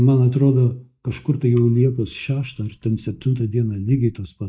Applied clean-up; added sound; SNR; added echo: neural mask model DeepFilterNet 3.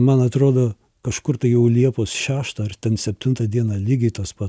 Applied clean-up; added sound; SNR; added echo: none; none; none; none.